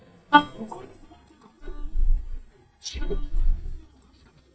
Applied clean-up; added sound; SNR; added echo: neural mask model DeepFilterNet 3.